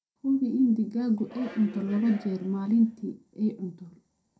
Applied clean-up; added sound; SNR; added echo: none; Subway, metro, underground; 18 dB; reverberation time 0.2 s.